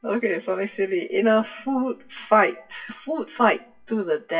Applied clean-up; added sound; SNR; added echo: classical method WPE with log-MMSE.